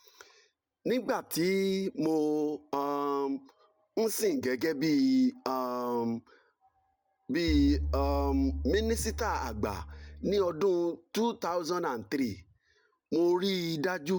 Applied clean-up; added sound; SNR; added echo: none; Bowed string instrument; 4 dB; none.